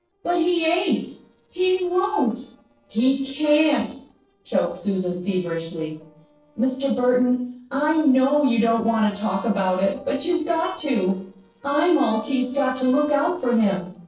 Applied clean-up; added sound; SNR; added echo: neural separator model SepFormer DNS4.